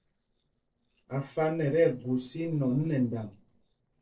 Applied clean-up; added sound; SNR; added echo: neural separator model SepFormer DNS4.